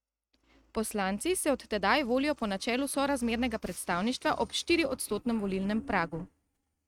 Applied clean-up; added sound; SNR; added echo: neural mask model RNNoise.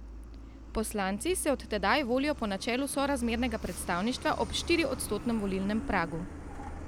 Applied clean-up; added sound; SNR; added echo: none; Truck; 11 dB; none.